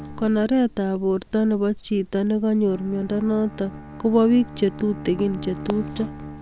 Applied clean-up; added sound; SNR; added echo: none; Bowed string instrument; 16 dB; none.